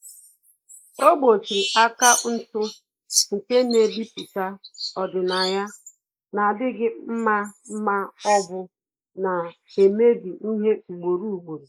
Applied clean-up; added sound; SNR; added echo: neural mask model Resemble Enhance denoiser.